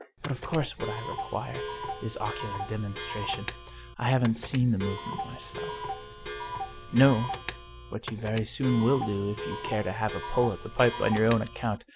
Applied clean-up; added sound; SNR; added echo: none; Clock; 8 dB; none.